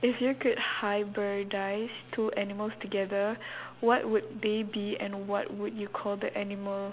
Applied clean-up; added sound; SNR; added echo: none; none; none; none.